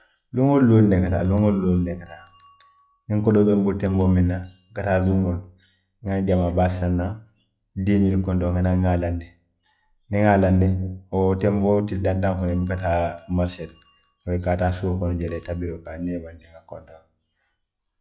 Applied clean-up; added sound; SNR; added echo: classical method log-MMSE.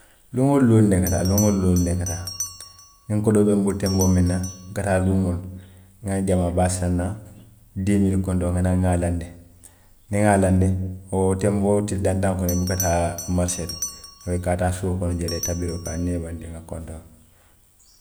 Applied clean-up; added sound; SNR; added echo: none; Bell; 16 dB; none.